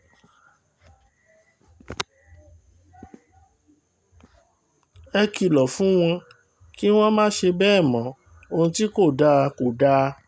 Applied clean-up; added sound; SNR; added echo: none; none; none; none.